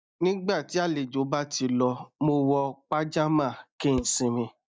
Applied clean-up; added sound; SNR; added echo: neural mask model DeepFilterNet 3.